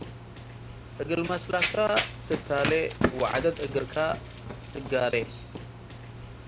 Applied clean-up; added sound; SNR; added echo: none; Run; 4 dB; none.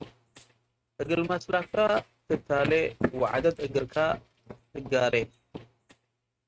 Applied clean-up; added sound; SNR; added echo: neural mask model RNNoise.